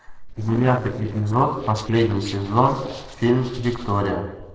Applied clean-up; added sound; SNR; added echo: neural separator model SepFormer DNS4.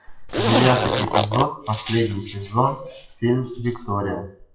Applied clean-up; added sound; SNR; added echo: classical method WPE with log-MMSE.